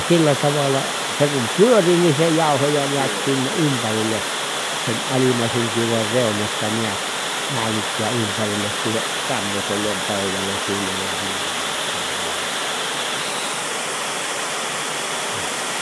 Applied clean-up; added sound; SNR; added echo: none; Water; 1 dB; none.